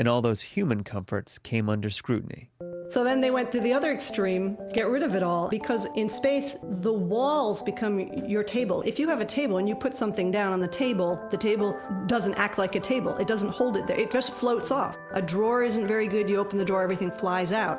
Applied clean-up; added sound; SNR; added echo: none; none; none; none.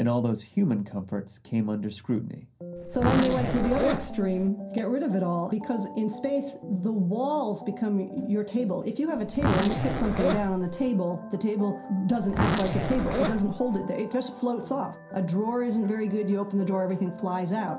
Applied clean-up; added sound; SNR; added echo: none; Zipper (clothing); 1 dB; reverberation time 0.3 s.